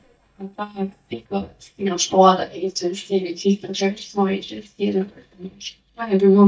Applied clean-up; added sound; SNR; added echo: neural mask model DeepFilterNet 3.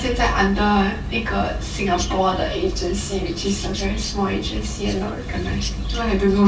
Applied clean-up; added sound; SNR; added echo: none; Chirp, tweet; 18 dB; reverberation time 1.6 s.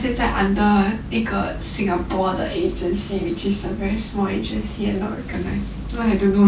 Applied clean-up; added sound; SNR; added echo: none; none; none; none.